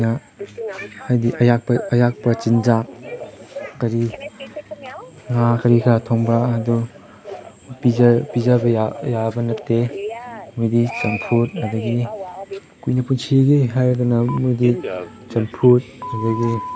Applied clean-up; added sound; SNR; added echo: none; Telephone; 14 dB; none.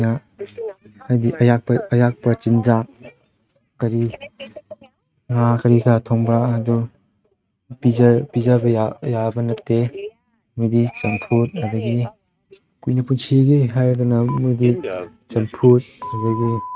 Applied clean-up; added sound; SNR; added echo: neural mask model RNNoise.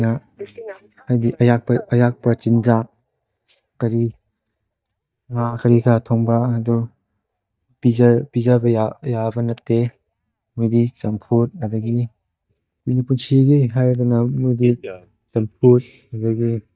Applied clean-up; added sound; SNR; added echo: neural mask model DeepFilterNet 3.